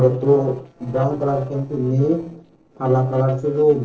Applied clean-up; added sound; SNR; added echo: neural separator model SepFormer DNS4.